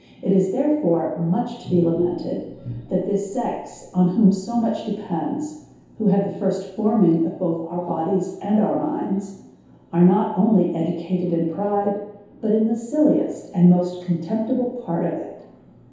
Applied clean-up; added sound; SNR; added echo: none; none; none; reverberation time 0.8 s.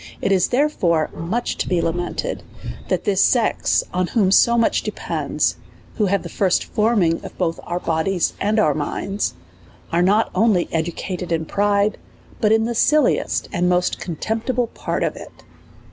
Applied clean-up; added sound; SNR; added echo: none; none; none; none.